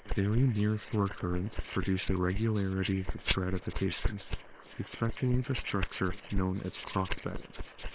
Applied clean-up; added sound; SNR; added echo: neural separator model SepFormer WHAM!.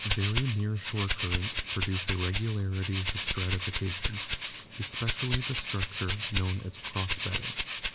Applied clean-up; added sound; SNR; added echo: none; Rattle (instrument); 1 dB; none.